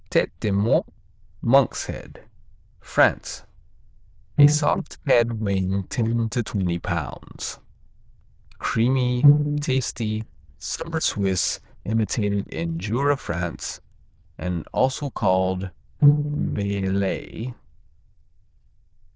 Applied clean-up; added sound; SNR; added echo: neural diffusion model UNIVERSE++.